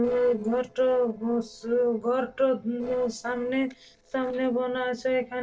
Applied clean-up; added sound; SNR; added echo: neural separator model SepFormer DNS4.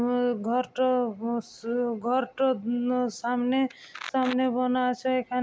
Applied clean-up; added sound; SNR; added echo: none; none; none; none.